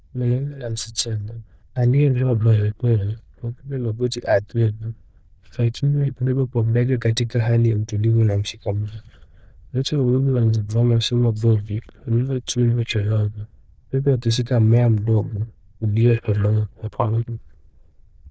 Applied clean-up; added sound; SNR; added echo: neural diffusion model UNIVERSE++.